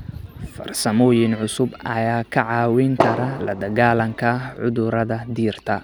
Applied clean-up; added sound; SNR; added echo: none; Fireworks; 6 dB; none.